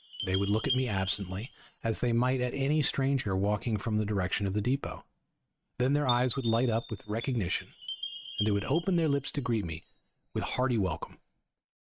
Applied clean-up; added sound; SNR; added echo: neural mask model RNNoise.